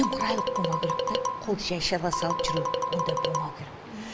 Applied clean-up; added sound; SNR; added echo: none; Marimba, xylophone; -1 dB; none.